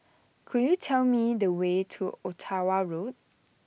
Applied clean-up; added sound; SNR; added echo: none; none; none; none.